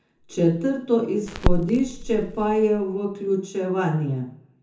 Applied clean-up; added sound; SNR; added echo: none; Crackle; 3 dB; reverberation time 0.6 s.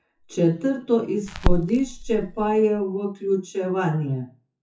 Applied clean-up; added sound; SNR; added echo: classical method WPE with log-MMSE.